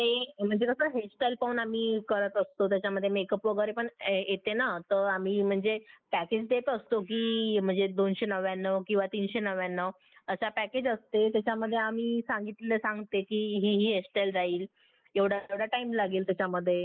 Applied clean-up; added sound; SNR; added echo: neural mask model Resemble Enhance denoiser.